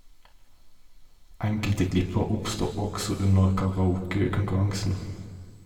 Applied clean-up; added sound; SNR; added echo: none; none; none; reverberation time 1.6 s.